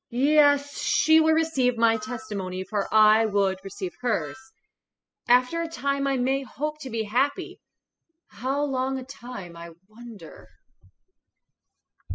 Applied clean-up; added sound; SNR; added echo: classical method spectral subtraction.